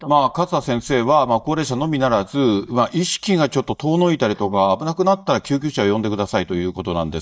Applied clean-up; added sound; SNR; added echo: neural mask model DeepFilterNet 3.